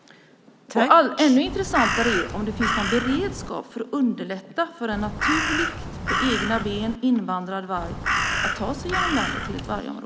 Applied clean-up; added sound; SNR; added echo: none; Crow; 2 dB; none.